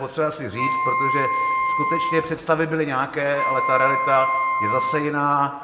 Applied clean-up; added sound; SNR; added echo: none; Wind instrument, woodwind instrument; 0 dB; reverberation time 1.0 s.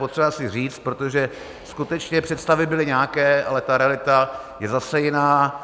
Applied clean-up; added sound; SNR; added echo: none; none; none; none.